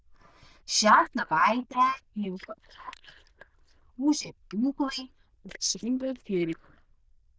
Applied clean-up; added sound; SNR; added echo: neural diffusion model UNIVERSE++.